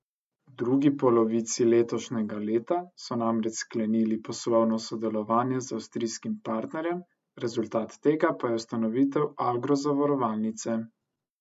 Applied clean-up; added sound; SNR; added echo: none; none; none; none.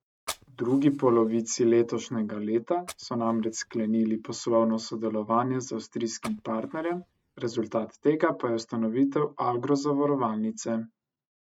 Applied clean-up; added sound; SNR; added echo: neural mask model RNNoise.